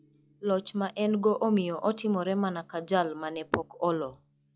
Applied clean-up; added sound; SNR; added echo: classical method log-MMSE.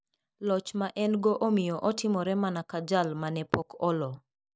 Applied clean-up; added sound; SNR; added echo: none; none; none; none.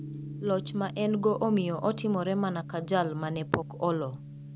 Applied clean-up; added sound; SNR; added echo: none; Gong; 11 dB; none.